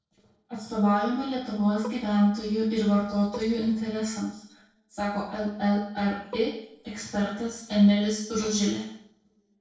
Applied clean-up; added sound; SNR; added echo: neural separator model SepFormer DNS4.